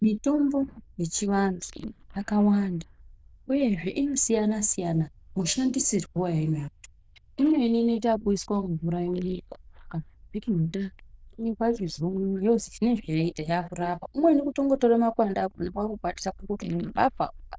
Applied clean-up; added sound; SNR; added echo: neural diffusion model UNIVERSE++.